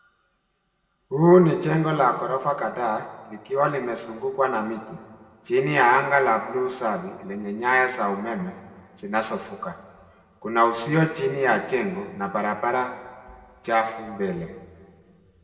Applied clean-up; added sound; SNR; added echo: none; none; none; reverberation time 1.8 s.